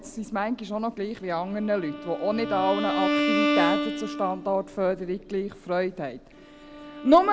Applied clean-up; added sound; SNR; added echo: none; Bowed string instrument; 4 dB; none.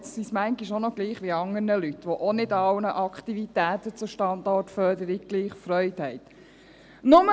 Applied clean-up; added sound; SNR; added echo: none; none; none; none.